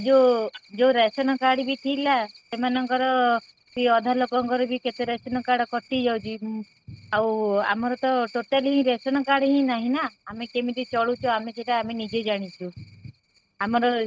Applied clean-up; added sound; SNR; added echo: neural mask model RNNoise.